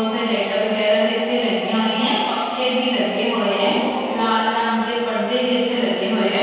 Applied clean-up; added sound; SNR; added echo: none; Harmonica; 15 dB; reverberation time 2.1 s.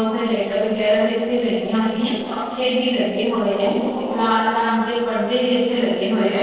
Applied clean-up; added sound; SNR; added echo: neural separator model SepFormer DNS4.